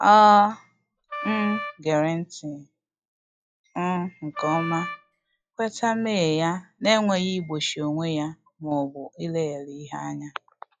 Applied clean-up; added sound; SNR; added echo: classical method log-MMSE.